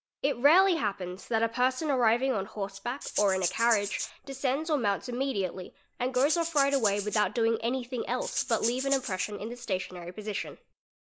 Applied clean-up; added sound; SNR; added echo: neural mask model Resemble Enhance denoiser.